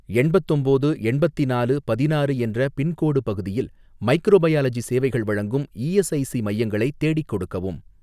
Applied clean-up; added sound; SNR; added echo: none; none; none; none.